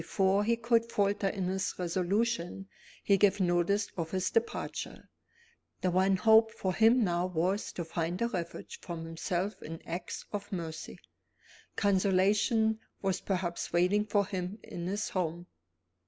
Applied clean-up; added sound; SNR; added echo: none; none; none; none.